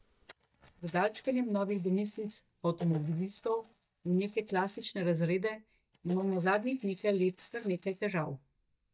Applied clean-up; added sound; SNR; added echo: neural mask model DeepFilterNet 3.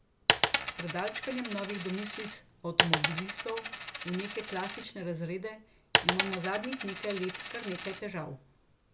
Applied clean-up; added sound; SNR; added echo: none; Coin (dropping); -4 dB; none.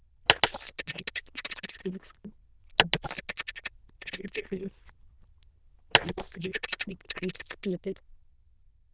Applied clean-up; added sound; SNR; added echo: neural diffusion model UNIVERSE++.